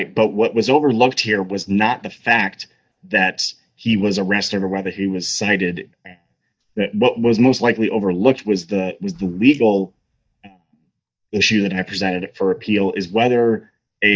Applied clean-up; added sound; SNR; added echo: neural mask model DeepFilterNet 3.